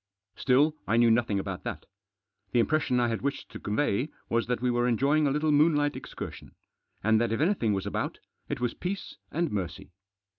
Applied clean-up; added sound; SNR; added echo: none; none; none; none.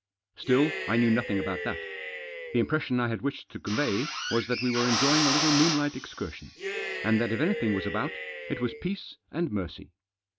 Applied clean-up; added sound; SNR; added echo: none; Drill + Cheering; 4 dB; none.